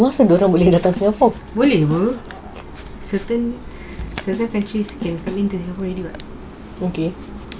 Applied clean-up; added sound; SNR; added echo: none; Drum / Drum kit; 16 dB; none.